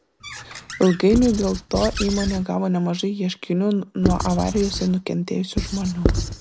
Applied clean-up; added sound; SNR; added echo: none; Squeak / Writing; 6 dB; none.